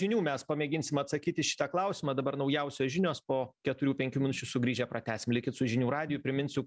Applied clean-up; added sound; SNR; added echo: none; none; none; none.